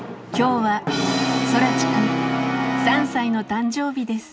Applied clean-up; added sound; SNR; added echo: none; Brass instrument; -1 dB; none.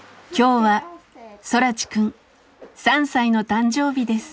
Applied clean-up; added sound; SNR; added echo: none; none; none; none.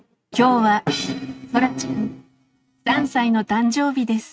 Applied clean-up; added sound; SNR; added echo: neural mask model RNNoise.